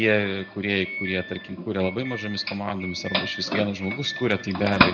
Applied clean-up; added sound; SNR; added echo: none; Doorbell; 4 dB; reverberation time 0.6 s.